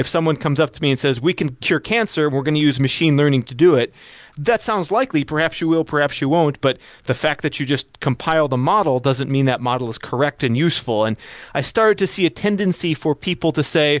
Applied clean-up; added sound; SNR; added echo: none; none; none; none.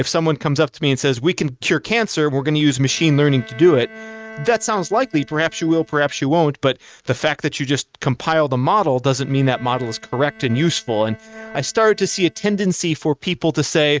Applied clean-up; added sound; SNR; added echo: neural mask model RNNoise.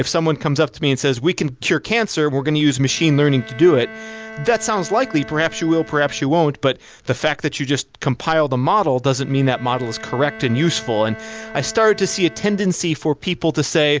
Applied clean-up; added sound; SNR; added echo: none; Bowed string instrument; 20 dB; none.